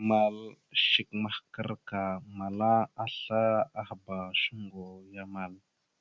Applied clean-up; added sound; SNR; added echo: none; none; none; none.